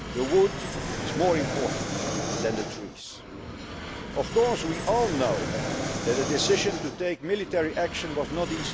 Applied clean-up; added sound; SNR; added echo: none; Fixed-wing aircraft, airplane; 4 dB; none.